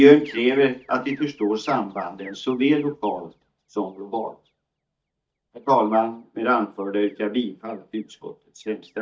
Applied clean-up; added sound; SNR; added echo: neural mask model DeepFilterNet 3.